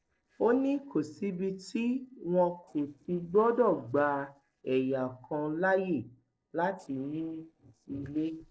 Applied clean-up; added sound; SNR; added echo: neural separator model SepFormer DNS4.